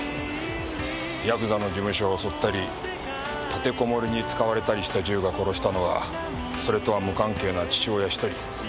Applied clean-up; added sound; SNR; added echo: none; none; none; none.